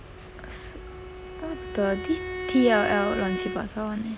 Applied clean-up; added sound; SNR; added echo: none; Bowed string instrument; 7 dB; none.